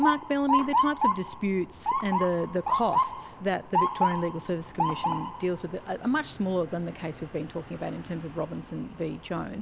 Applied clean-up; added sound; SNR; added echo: none; Motor vehicle (road) / Siren; 1 dB; none.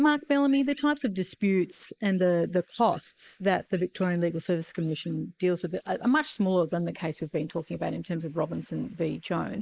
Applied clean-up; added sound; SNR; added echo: neural mask model Resemble Enhance denoiser.